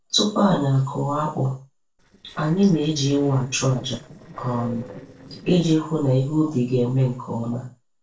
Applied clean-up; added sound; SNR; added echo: neural separator model SepFormer DNS4.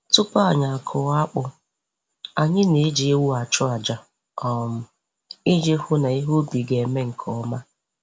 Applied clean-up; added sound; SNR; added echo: none; none; none; none.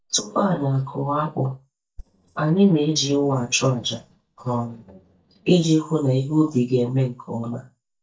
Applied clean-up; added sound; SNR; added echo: neural mask model DeepFilterNet 3.